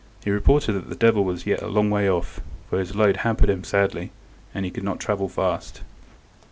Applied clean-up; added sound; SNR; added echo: none; none; none; none.